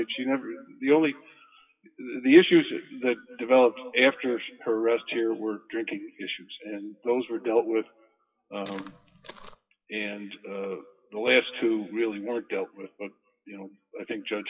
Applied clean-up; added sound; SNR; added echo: classical method WPE with log-MMSE.